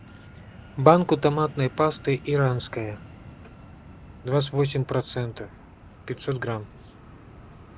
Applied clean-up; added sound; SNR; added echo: none; Fixed-wing aircraft, airplane; 19 dB; none.